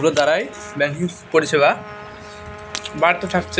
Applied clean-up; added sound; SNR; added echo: none; Trumpet + Shatter; 16 dB; none.